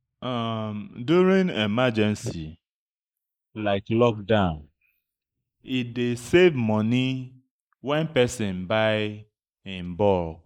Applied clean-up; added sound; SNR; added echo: neural mask model Resemble Enhance denoiser.